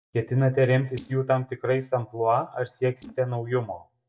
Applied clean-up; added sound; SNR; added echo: neural mask model DeepFilterNet 3.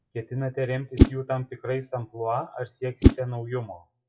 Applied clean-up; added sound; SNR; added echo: classical method WPE with log-MMSE.